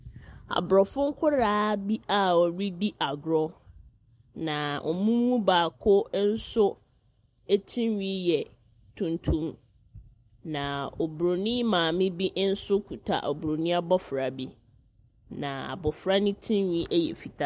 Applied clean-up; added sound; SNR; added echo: none; none; none; none.